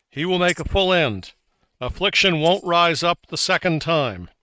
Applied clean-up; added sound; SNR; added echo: neural mask model RNNoise.